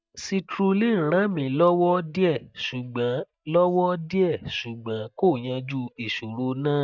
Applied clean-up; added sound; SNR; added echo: neural mask model DeepFilterNet 3.